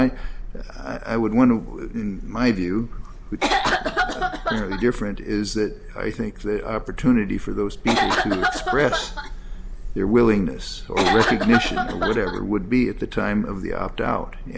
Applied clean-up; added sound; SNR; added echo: none; Cough; 1 dB; none.